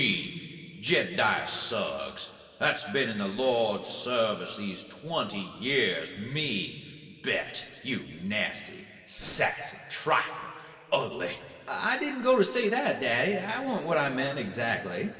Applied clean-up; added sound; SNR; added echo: none; Breathing; 12 dB; reverberation time 2.3 s.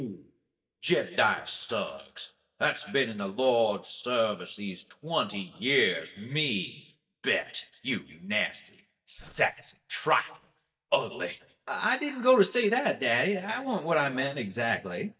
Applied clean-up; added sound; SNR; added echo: neural mask model DeepFilterNet 3.